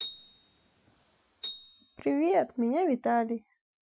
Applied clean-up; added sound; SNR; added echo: classical method Wiener filter.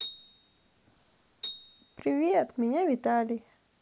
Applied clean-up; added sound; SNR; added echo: none; Piano; 15 dB; none.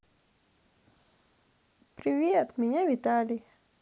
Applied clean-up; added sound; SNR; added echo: none; none; none; none.